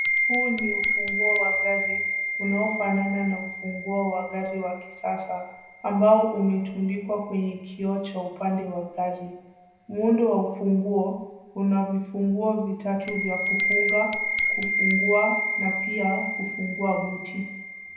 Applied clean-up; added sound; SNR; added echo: none; Bell; 3 dB; reverberation time 0.8 s.